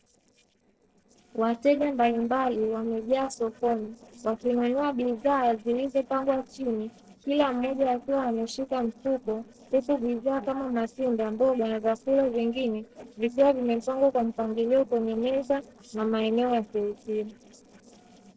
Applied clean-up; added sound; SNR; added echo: neural separator model SepFormer DNS4.